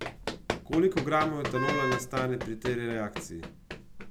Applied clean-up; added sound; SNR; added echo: none; Wind instrument, woodwind instrument + Run; 4 dB; none.